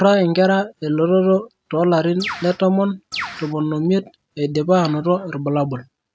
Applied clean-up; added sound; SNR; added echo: neural mask model RNNoise.